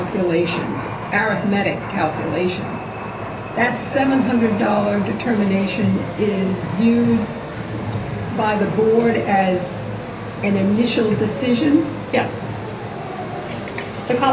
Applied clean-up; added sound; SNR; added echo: none; Chatter / Subway, metro, underground; 11 dB; reverberation time 0.3 s.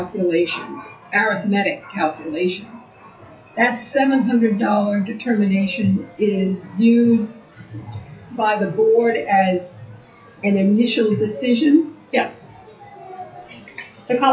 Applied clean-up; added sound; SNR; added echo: classical method WPE with log-MMSE.